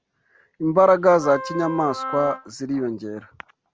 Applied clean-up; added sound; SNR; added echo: none; Wind instrument, woodwind instrument; 11 dB; none.